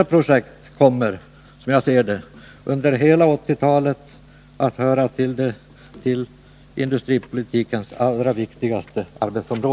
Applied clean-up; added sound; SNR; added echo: none; none; none; none.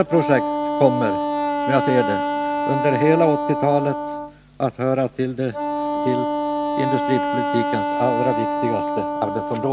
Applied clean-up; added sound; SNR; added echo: none; Wind instrument, woodwind instrument; 1 dB; none.